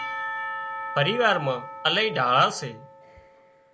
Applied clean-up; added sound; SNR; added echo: none; Church bell / Percussion; 9 dB; none.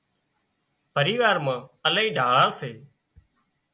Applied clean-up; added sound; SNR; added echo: none; none; none; none.